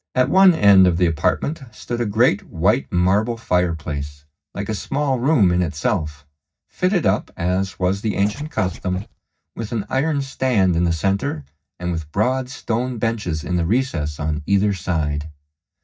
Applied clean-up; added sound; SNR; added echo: neural mask model DeepFilterNet 3.